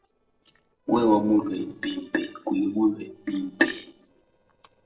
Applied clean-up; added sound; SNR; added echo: neural separator model SepFormer DNS4.